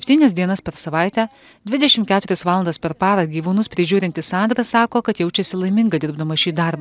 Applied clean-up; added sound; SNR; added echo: none; none; none; none.